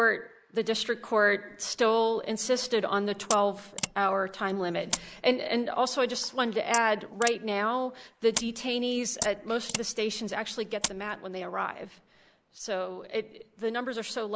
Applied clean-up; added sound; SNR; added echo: neural mask model Resemble Enhance denoiser.